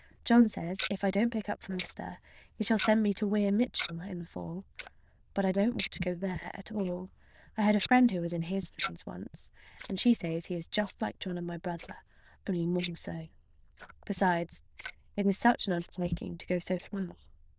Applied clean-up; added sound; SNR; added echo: neural diffusion model UNIVERSE++.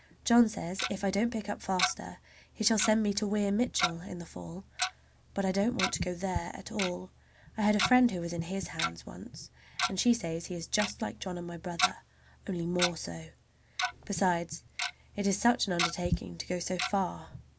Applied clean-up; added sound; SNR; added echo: none; Tick-tock; 7 dB; none.